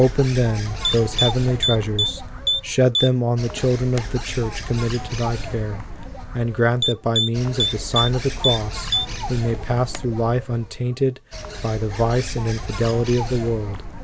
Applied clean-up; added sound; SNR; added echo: none; Typing + Bird; 5 dB; none.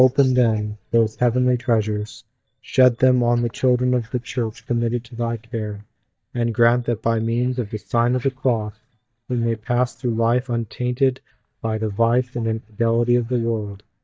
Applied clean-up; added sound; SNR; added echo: neural mask model DeepFilterNet 3.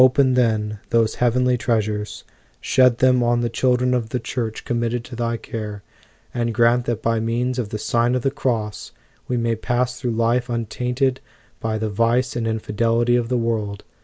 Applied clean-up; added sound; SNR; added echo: none; none; none; none.